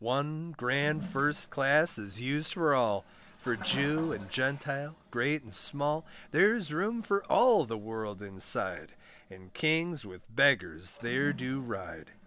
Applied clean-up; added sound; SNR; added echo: none; Toilet flush; 18 dB; none.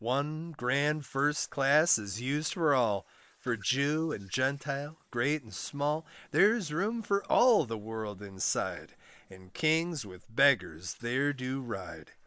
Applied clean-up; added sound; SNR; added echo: neural mask model Resemble Enhance denoiser.